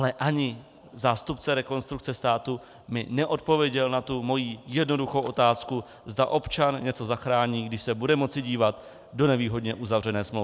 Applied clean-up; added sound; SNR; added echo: none; none; none; none.